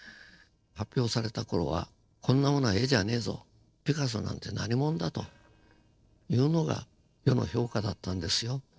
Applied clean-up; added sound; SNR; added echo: neural separator model SepFormer DNS4.